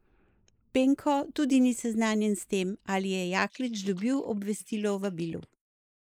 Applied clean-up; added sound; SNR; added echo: neural mask model Resemble Enhance denoiser.